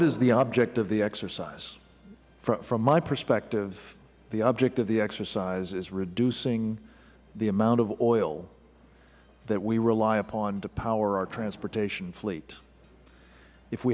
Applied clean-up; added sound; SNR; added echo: none; none; none; none.